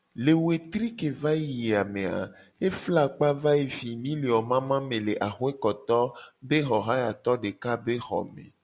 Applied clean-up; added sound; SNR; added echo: none; none; none; none.